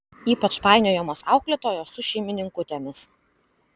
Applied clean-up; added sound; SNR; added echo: none; none; none; none.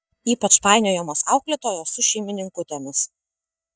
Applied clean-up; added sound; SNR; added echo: neural mask model DeepFilterNet 3.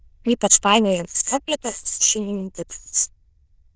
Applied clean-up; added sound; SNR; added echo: neural diffusion model UNIVERSE++.